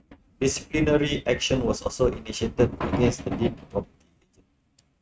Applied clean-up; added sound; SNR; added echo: neural mask model RNNoise.